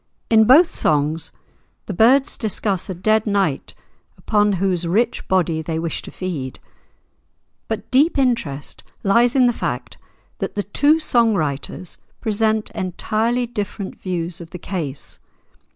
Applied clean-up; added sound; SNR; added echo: none; none; none; none.